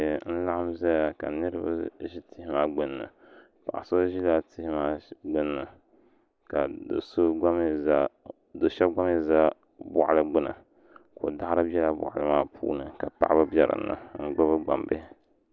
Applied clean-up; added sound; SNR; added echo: none; none; none; none.